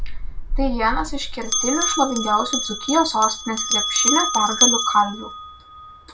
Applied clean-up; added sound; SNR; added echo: none; Bell; 0 dB; none.